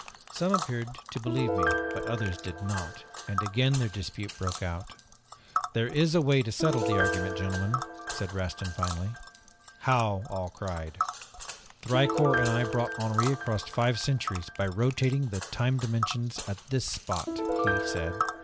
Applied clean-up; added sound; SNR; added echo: none; Tick + Piano; 4 dB; none.